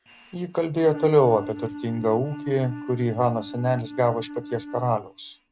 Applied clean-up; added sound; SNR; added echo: neural mask model RNNoise.